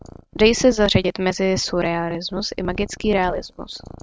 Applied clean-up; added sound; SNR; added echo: neural mask model RNNoise.